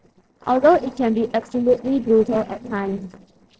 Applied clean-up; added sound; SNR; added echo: neural separator model SepFormer DNS4.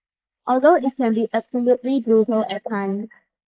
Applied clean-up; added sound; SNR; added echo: neural mask model Resemble Enhance denoiser.